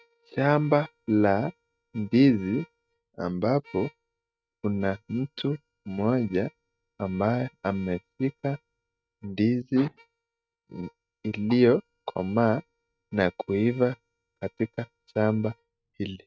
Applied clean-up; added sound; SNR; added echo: neural mask model RNNoise.